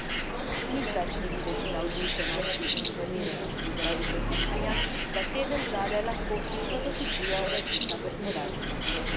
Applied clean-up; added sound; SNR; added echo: none; Bird; -5 dB; none.